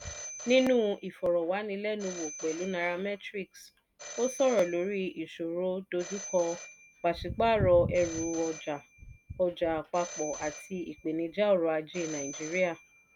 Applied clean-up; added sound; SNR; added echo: none; Telephone; 16 dB; none.